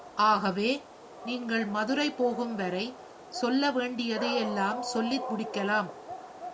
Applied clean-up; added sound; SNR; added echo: none; Dog; 10 dB; none.